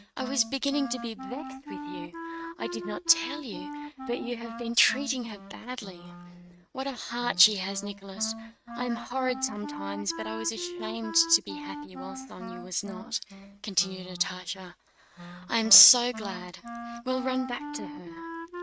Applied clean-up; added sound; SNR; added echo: neural mask model RNNoise.